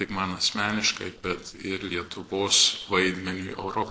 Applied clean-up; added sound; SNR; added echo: neural separator model SepFormer DNS4.